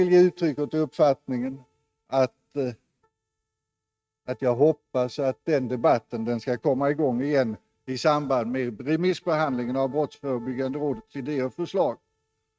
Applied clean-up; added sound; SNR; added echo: neural mask model RNNoise.